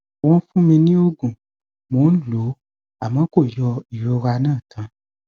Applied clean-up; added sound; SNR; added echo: none; none; none; none.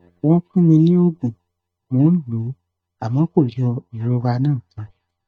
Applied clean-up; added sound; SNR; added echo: neural mask model DeepFilterNet 3.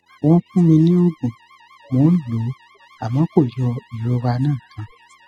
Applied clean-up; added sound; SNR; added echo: classical method spectral subtraction.